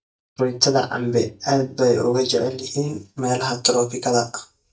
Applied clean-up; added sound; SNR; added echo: neural mask model DeepFilterNet 3.